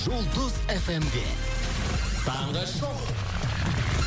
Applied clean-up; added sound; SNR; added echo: none; none; none; none.